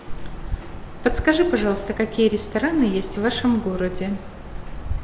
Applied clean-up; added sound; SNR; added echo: none; none; none; none.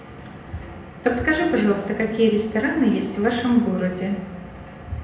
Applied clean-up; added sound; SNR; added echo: none; Organ; 15 dB; reverberation time 0.7 s.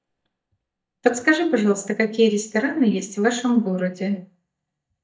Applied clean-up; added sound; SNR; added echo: neural mask model DeepFilterNet 3.